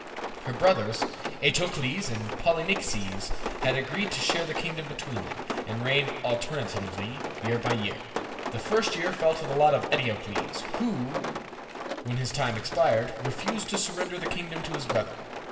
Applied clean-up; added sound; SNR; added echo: none; Rain; 6 dB; reverberation time 1.4 s.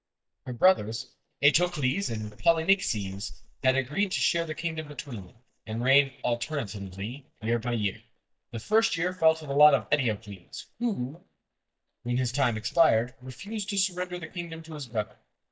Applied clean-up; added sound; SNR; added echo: neural mask model DeepFilterNet 3.